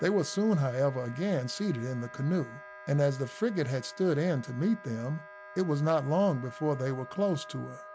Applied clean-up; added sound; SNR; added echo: none; Wind instrument, woodwind instrument; 17 dB; none.